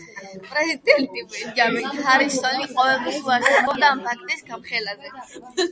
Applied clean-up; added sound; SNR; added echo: none; none; none; none.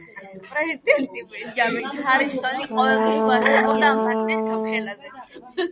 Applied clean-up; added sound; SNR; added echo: none; Brass instrument; -1 dB; none.